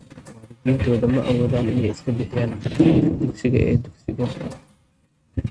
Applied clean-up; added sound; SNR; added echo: neural mask model RNNoise.